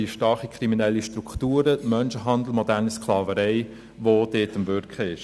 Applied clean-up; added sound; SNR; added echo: none; none; none; none.